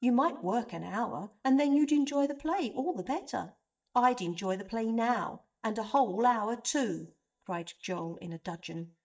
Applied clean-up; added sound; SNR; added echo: neural mask model DeepFilterNet 3.